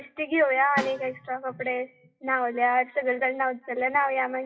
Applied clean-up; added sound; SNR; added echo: classical method WPE with log-MMSE.